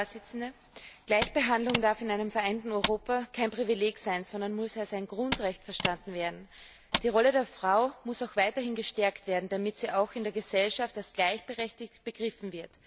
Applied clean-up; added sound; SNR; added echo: none; Mechanisms; 1 dB; none.